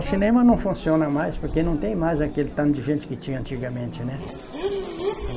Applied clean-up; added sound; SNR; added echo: none; Race car, auto racing / Accelerating, revving, vroom; 8 dB; none.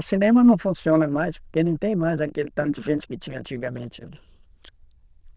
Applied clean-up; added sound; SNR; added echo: neural diffusion model UNIVERSE++.